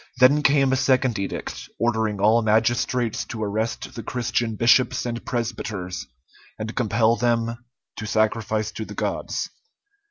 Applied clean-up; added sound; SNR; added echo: none; none; none; none.